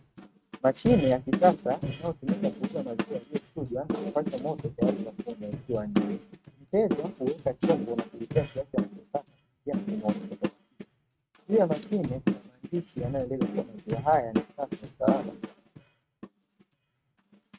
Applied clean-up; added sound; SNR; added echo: neural mask model RNNoise.